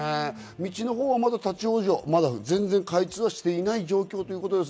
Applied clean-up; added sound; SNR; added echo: none; none; none; none.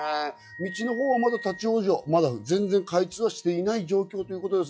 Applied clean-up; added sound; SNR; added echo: classical method log-MMSE.